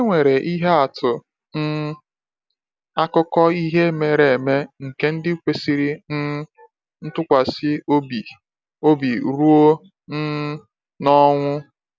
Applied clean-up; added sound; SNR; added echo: none; none; none; none.